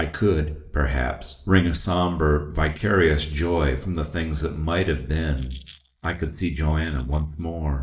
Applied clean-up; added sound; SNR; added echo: neural mask model DeepFilterNet 3.